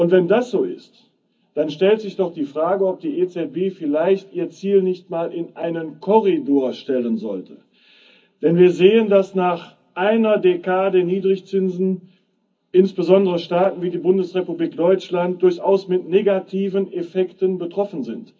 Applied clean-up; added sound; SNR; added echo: none; none; none; reverberation time 0.4 s.